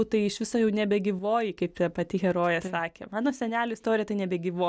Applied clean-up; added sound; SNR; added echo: none; none; none; none.